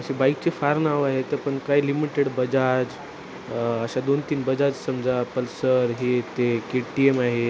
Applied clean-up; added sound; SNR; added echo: none; none; none; none.